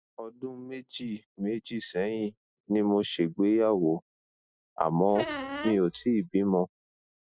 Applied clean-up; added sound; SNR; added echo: classical method Wiener filter.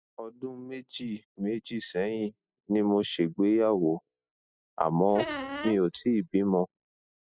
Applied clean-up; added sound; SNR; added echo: classical method spectral subtraction.